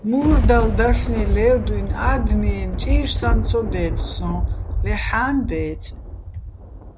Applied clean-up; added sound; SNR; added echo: none; Thunder; -2 dB; none.